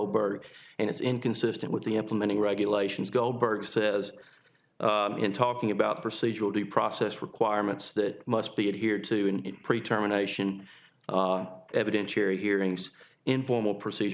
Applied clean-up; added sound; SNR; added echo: none; none; none; none.